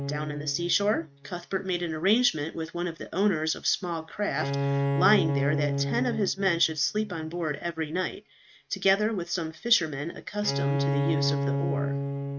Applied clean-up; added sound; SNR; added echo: neural mask model RNNoise.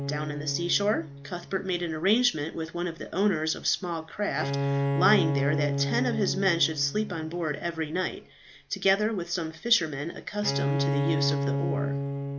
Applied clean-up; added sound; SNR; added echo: none; Bowed string instrument; 3 dB; none.